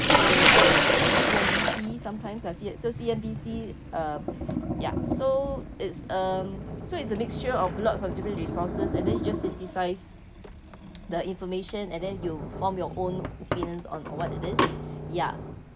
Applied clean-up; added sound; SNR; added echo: none; Sink (filling or washing); -3 dB; none.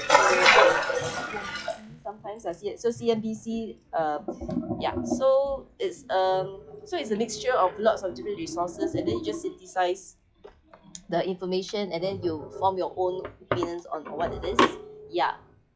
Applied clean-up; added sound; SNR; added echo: classical method log-MMSE.